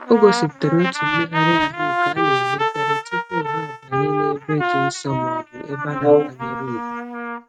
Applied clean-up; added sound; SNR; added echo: neural mask model RNNoise.